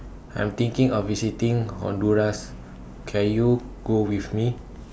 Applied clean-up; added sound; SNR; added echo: none; Electric guitar / Strum; 19 dB; none.